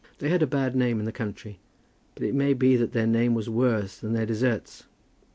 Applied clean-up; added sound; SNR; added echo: none; none; none; none.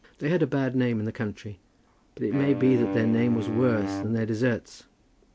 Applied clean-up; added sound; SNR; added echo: none; Wind instrument, woodwind instrument; 7 dB; none.